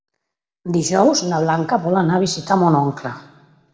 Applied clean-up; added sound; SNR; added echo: none; none; none; reverberation time 1.2 s.